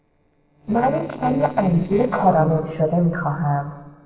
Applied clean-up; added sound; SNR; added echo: neural separator model SepFormer DNS4.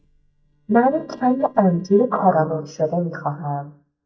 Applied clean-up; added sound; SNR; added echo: neural mask model DeepFilterNet 3.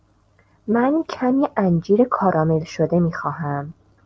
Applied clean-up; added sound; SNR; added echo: none; none; none; none.